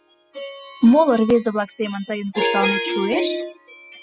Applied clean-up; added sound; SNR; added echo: classical method spectral subtraction.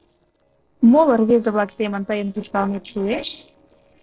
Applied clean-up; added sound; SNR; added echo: neural separator model SepFormer DNS4.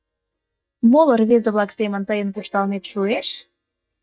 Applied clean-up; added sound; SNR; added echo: neural mask model DeepFilterNet 3.